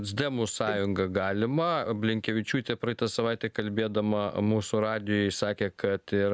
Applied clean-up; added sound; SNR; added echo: none; none; none; none.